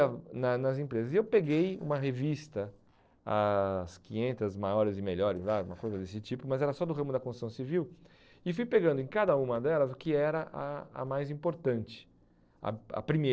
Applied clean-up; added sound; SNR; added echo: neural separator model SepFormer DNS4.